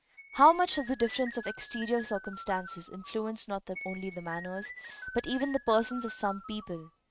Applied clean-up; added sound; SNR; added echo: neural mask model RNNoise.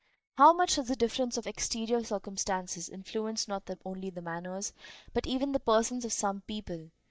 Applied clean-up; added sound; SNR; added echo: neural mask model DeepFilterNet 3.